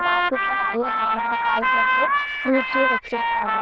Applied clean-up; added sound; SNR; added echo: neural diffusion model UNIVERSE++.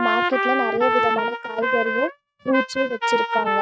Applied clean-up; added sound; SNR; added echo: neural mask model RNNoise.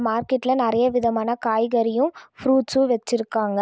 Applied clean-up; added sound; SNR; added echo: none; none; none; none.